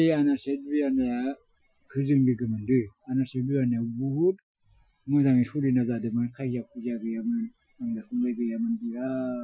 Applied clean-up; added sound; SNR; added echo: classical method Wiener filter.